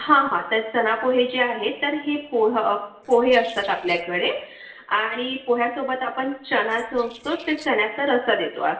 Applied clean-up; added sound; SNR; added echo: neural separator model SepFormer DNS4.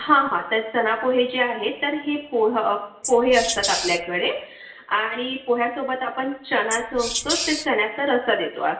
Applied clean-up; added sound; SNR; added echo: none; Wild animals; 5 dB; reverberation time 0.8 s.